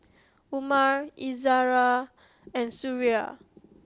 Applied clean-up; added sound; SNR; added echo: none; none; none; none.